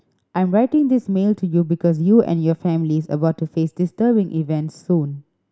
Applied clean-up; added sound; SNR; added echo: none; none; none; none.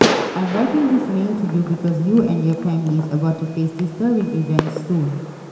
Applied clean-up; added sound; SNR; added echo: none; Fireworks; 7 dB; reverberation time 2.9 s.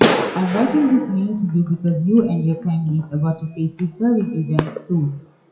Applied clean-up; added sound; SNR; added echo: classical method WPE with log-MMSE.